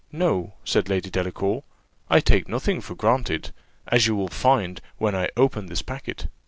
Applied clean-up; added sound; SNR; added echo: none; none; none; none.